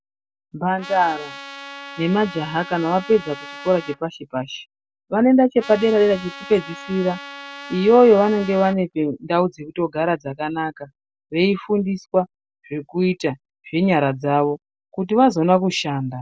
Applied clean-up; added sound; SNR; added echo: none; Trumpet; 16 dB; none.